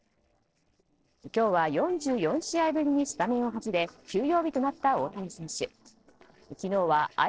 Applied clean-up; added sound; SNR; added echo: neural separator model SepFormer DNS4.